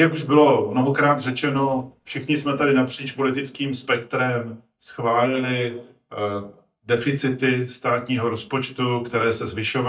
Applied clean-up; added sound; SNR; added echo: neural mask model DeepFilterNet 3.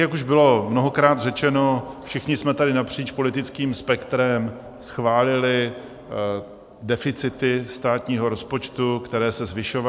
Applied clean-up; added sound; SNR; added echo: none; none; none; none.